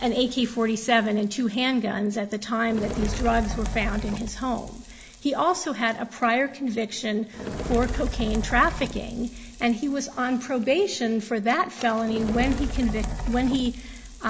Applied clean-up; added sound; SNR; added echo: none; Fire; 8 dB; none.